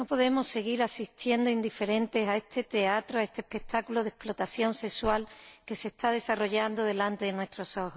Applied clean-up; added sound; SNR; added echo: none; none; none; none.